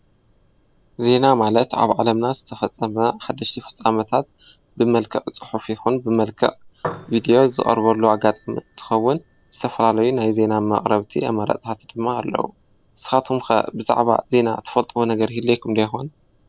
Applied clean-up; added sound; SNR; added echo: neural separator model SepFormer DNS4.